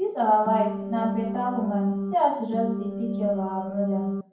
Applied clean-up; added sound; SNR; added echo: none; Organ; 3 dB; reverberation time 0.9 s.